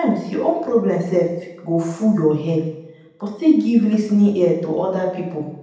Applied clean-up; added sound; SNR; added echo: none; none; none; reverberation time 0.9 s.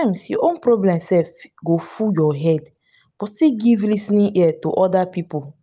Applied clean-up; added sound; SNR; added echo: none; none; none; none.